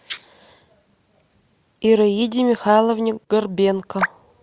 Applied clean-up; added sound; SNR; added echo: none; none; none; none.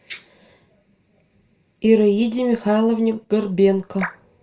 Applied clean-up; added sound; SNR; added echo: none; none; none; reverberation time 0.2 s.